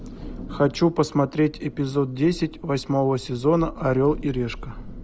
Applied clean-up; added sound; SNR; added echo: none; Thunder; 15 dB; none.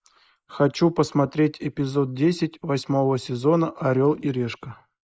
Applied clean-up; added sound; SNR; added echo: neural mask model Resemble Enhance denoiser.